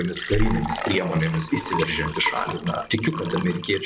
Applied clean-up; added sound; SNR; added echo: none; Liquid; 5 dB; none.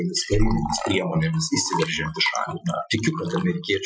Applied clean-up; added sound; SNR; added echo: classical method Wiener filter.